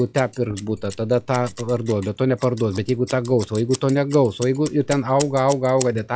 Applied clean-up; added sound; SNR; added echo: classical method log-MMSE.